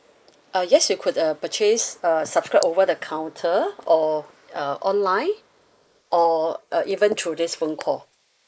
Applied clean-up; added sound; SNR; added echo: neural mask model Resemble Enhance denoiser.